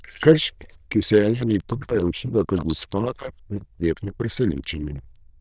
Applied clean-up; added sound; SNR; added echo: neural diffusion model UNIVERSE++.